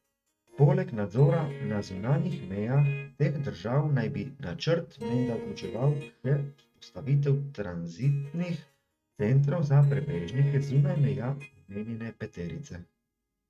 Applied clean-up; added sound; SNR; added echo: neural mask model RNNoise.